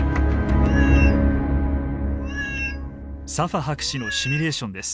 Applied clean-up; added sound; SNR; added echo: none; Meow; 12 dB; none.